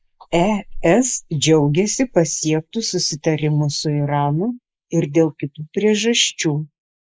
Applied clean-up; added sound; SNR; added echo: neural mask model Resemble Enhance denoiser.